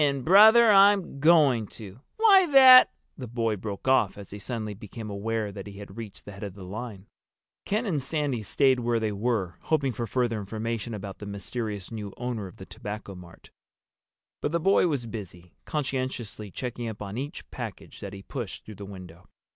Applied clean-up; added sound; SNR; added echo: none; none; none; none.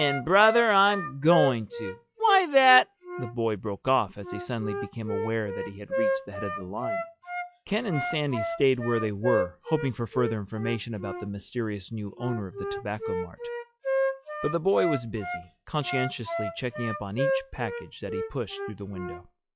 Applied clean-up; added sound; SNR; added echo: classical method log-MMSE.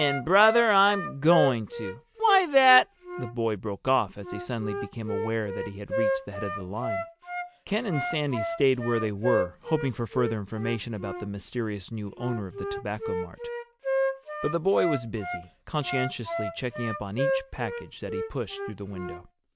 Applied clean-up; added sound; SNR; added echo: none; Wind instrument, woodwind instrument; 6 dB; none.